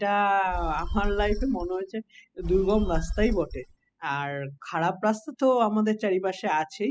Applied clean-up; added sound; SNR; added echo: classical method spectral subtraction.